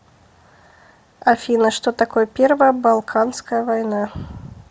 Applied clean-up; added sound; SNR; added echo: none; none; none; none.